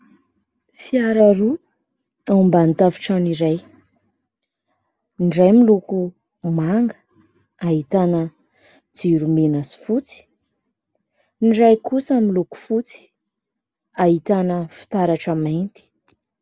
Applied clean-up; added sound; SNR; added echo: none; none; none; none.